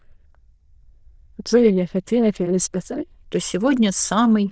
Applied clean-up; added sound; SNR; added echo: neural diffusion model UNIVERSE++.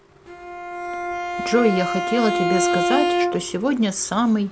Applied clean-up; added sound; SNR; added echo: none; Bowed string instrument; 2 dB; none.